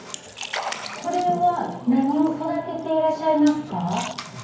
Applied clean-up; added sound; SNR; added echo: none; Splash, splatter; 13 dB; reverberation time 0.9 s.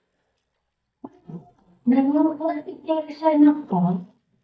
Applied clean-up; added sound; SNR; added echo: neural mask model DeepFilterNet 3.